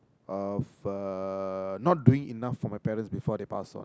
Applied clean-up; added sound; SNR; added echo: none; none; none; none.